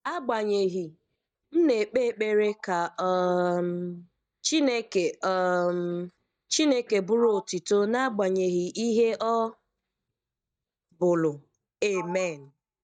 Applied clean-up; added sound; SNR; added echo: neural mask model DeepFilterNet 3.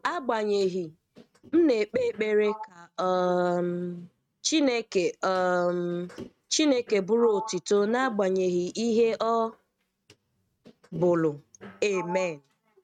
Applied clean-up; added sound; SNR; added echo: neural mask model RNNoise.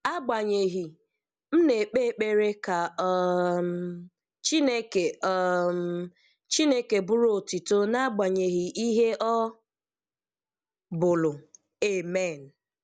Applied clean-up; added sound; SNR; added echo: none; none; none; none.